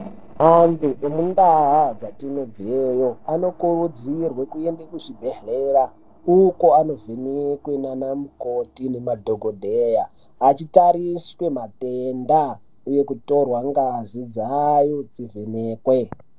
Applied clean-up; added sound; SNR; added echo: neural separator model SepFormer DNS4.